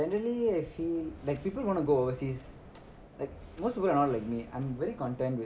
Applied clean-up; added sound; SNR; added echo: none; Subway, metro, underground; 20 dB; none.